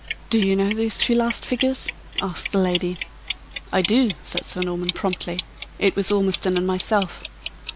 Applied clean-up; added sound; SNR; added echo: none; Clock; 10 dB; none.